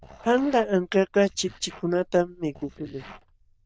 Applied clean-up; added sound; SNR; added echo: neural diffusion model UNIVERSE++.